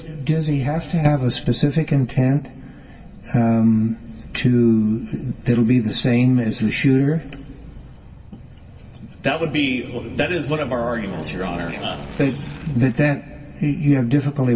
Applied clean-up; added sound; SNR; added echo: none; Aircraft; 20 dB; reverberation time 0.2 s.